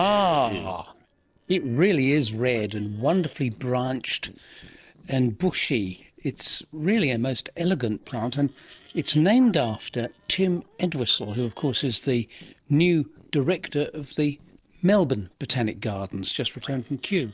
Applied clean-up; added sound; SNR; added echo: neural separator model SepFormer DNS4.